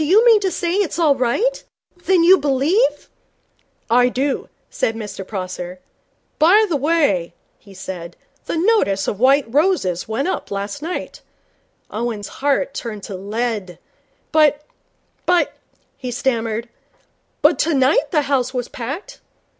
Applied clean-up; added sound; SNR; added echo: none; none; none; none.